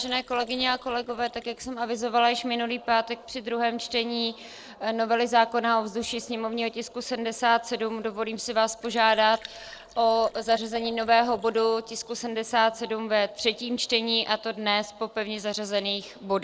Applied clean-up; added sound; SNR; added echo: neural separator model SepFormer DNS4.